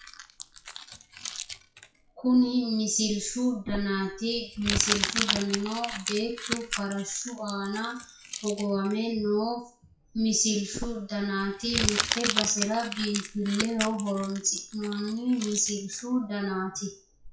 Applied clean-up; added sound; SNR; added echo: classical method WPE with log-MMSE.